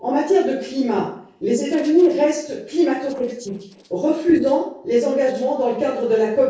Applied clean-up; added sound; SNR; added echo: neural separator model SepFormer DNS4.